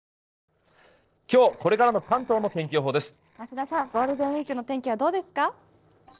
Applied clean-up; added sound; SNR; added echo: neural separator model SepFormer DNS4.